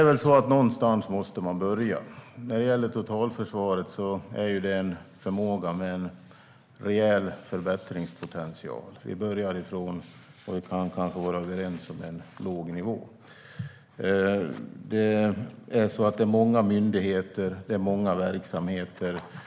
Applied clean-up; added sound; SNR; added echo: none; none; none; none.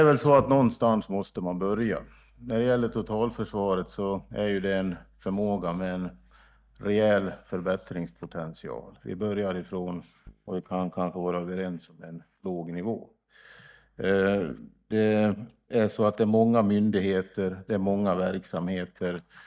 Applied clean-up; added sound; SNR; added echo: neural mask model DeepFilterNet 3.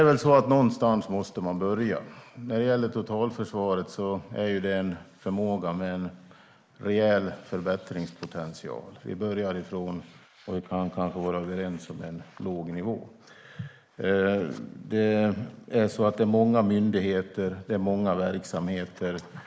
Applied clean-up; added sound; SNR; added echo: neural mask model Resemble Enhance denoiser.